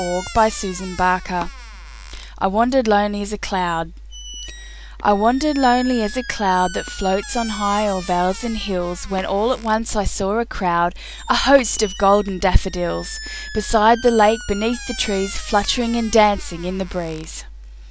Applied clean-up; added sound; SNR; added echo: none; Squeak; 18 dB; none.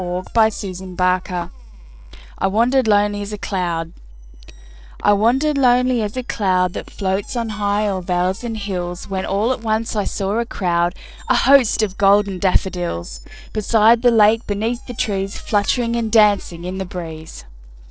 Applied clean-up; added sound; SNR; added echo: neural separator model SepFormer DNS4.